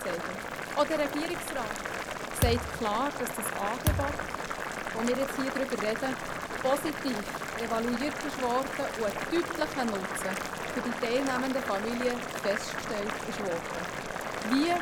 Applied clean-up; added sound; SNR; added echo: none; Thump, thud + Boiling; 2 dB; none.